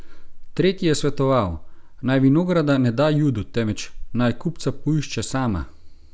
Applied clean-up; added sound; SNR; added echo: none; none; none; none.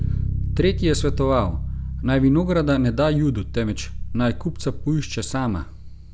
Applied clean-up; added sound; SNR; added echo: none; Bass guitar; 6 dB; none.